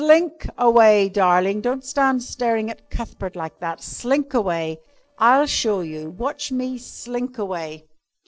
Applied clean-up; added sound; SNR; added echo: neural separator model SepFormer DNS4.